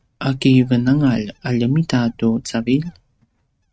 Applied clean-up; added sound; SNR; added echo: neural mask model RNNoise.